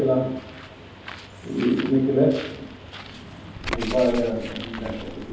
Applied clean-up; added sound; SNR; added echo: none; Bird; 11 dB; reverberation time 0.9 s.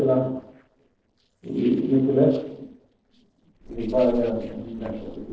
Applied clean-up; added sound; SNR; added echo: neural separator model SepFormer DNS4.